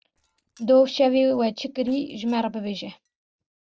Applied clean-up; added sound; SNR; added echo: neural separator model SepFormer DNS4.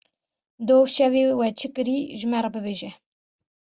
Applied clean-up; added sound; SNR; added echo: none; none; none; none.